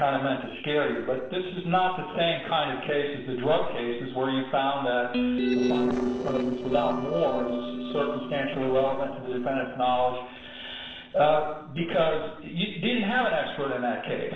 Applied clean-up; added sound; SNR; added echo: neural separator model SepFormer DNS4.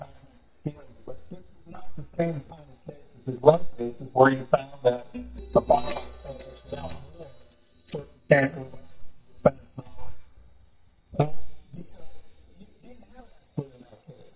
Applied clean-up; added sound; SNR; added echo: neural mask model DeepFilterNet 3.